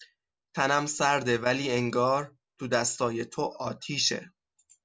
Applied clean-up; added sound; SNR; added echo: none; none; none; none.